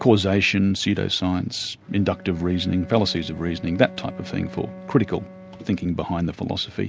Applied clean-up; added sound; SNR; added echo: none; Bowed string instrument; 19 dB; none.